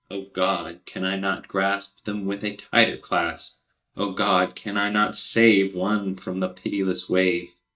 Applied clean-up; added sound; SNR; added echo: neural mask model DeepFilterNet 3.